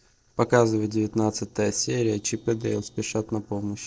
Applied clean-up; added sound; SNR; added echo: neural separator model SepFormer DNS4.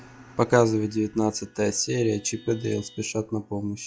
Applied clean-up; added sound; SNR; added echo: classical method log-MMSE.